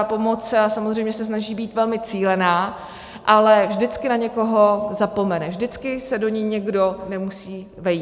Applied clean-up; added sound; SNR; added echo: none; none; none; none.